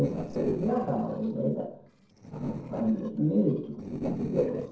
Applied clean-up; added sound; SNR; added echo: neural separator model SepFormer DNS4.